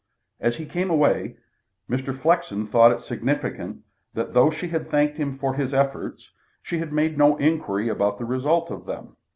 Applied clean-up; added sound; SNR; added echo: none; none; none; none.